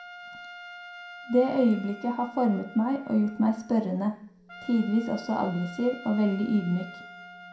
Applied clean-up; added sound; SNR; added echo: none; Trumpet; 17 dB; reverberation time 0.5 s.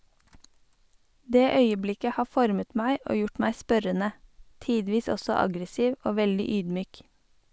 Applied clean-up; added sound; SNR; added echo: none; none; none; none.